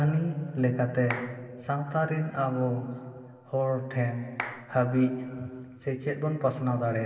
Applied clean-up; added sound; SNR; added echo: none; Clapping; 13 dB; reverberation time 2.3 s.